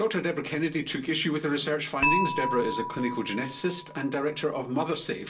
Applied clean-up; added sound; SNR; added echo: none; Dishes, pots, and pans / Chink, clink; 6 dB; reverberation time 0.2 s.